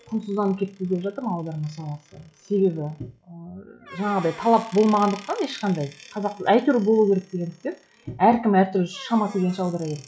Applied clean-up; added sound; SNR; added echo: classical method log-MMSE.